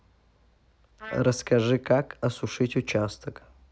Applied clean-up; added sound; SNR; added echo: none; Trumpet; 18 dB; none.